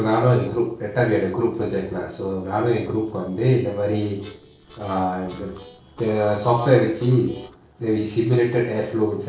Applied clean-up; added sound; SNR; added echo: neural separator model SepFormer DNS4.